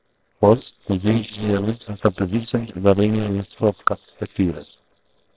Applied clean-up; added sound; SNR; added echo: neural separator model SepFormer WHAMR!.